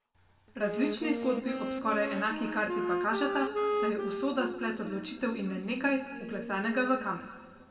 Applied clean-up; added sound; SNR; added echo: none; Wind instrument, woodwind instrument; 4 dB; reverberation time 1.8 s.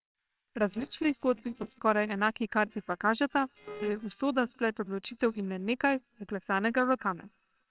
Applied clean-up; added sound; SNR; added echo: neural separator model SepFormer WHAMR!.